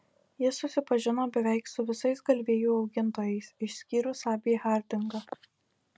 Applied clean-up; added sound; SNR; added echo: none; none; none; none.